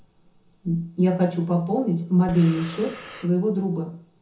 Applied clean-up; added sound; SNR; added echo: none; Breathing; 17 dB; reverberation time 0.6 s.